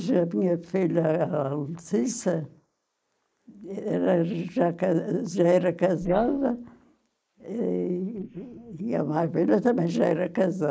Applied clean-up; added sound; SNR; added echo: neural mask model Resemble Enhance denoiser.